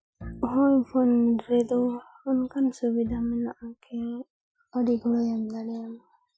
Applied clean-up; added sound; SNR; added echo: classical method Wiener filter.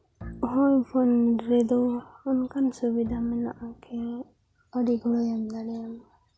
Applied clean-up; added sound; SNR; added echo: none; Bowed string instrument; 19 dB; none.